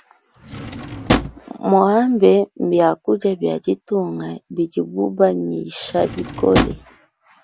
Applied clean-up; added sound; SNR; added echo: none; Drawer open or close; 4 dB; none.